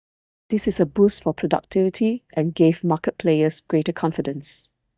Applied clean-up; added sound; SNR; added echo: neural mask model DeepFilterNet 3.